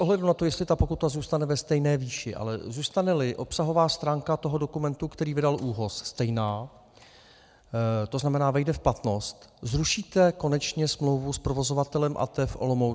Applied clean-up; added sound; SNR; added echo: none; none; none; none.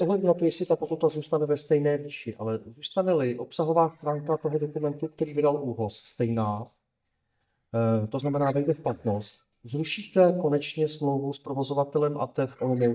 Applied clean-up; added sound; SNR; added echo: neural mask model DeepFilterNet 3.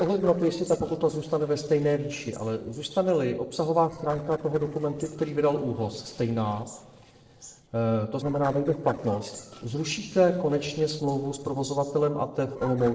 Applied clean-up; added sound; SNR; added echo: neural separator model SepFormer DNS4.